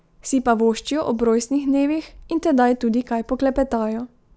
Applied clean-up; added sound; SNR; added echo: none; none; none; none.